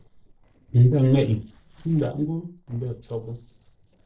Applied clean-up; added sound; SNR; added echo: neural separator model SepFormer DNS4.